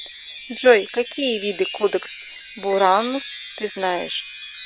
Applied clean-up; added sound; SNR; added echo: none; Wind chime; 0 dB; none.